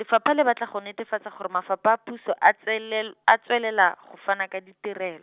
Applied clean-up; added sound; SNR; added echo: none; none; none; none.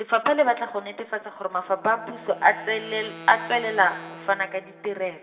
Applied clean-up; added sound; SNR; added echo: none; Wind instrument, woodwind instrument; 20 dB; reverberation time 2.5 s.